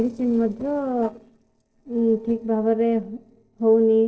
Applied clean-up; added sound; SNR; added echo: neural separator model SepFormer DNS4.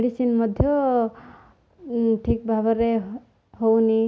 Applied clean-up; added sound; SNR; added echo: none; none; none; none.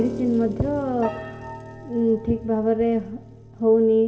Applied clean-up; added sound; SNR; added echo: none; Piano; 13 dB; reverberation time 1.6 s.